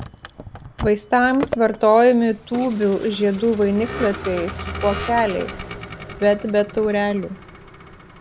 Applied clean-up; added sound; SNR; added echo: none; Vehicle; 12 dB; none.